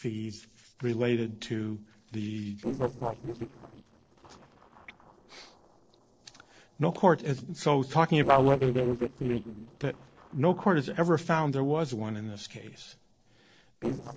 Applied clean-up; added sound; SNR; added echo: neural separator model SepFormer DNS4.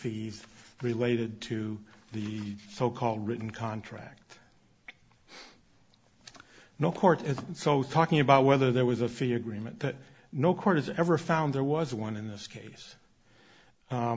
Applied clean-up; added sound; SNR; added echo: none; none; none; none.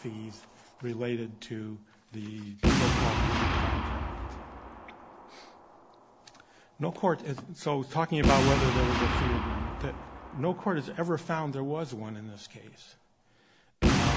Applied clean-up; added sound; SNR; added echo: none; Boom; -2 dB; none.